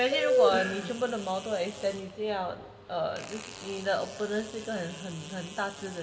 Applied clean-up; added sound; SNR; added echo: none; Fart; 17 dB; reverberation time 2.9 s.